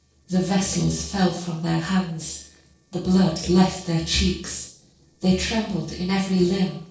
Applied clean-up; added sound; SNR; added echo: neural separator model SepFormer DNS4.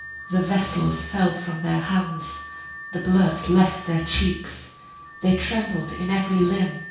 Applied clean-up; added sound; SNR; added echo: none; Alarm / Car; 14 dB; reverberation time 0.6 s.